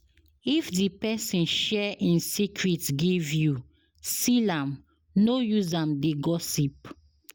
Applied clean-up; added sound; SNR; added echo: none; none; none; none.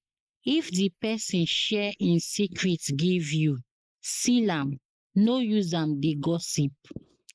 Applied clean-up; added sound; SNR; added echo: neural mask model Resemble Enhance denoiser.